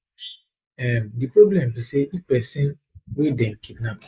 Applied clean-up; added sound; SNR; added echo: neural mask model Resemble Enhance denoiser.